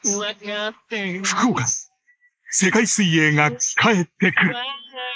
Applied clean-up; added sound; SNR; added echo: neural mask model Resemble Enhance denoiser.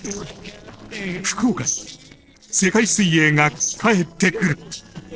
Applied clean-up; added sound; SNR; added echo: neural separator model SepFormer DNS4.